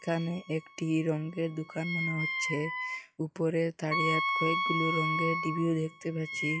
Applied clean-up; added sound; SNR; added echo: classical method log-MMSE.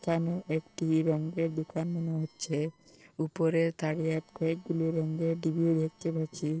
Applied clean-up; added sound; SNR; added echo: neural separator model SepFormer DNS4.